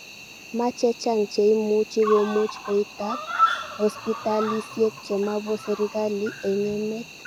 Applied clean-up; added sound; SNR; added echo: none; Cricket; 8 dB; none.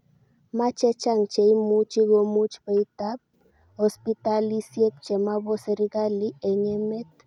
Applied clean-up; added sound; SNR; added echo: none; none; none; none.